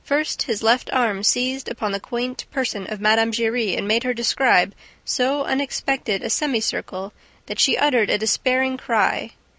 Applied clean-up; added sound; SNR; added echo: none; none; none; none.